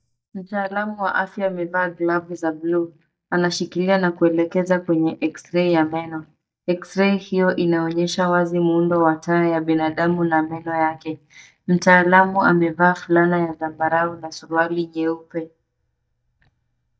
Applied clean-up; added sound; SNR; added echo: neural mask model DeepFilterNet 3.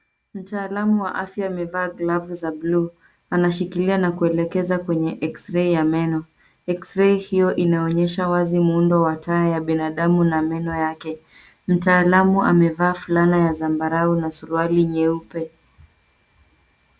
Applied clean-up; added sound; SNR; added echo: none; none; none; none.